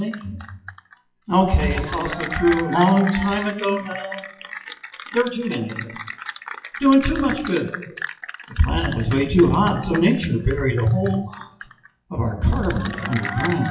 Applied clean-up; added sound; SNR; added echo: classical method WPE with log-MMSE.